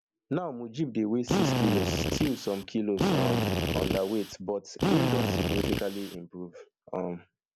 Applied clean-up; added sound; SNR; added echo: none; Drill; -4 dB; none.